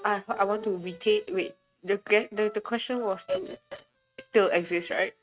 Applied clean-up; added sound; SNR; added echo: neural mask model RNNoise.